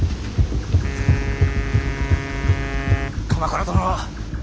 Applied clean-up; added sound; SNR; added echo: none; Wind instrument, woodwind instrument; 11 dB; none.